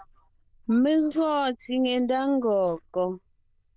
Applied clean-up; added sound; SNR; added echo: neural diffusion model UNIVERSE++.